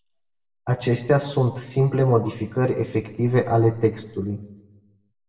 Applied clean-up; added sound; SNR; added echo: none; none; none; reverberation time 0.9 s.